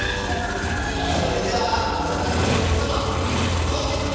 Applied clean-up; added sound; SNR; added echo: neural separator model SepFormer DNS4.